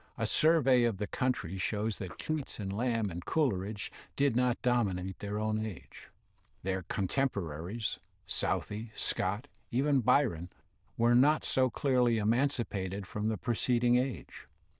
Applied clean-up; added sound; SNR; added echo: neural diffusion model UNIVERSE++.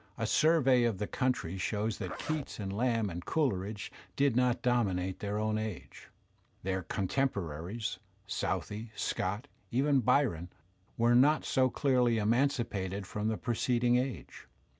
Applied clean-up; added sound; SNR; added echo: none; Zipper (clothing); 15 dB; none.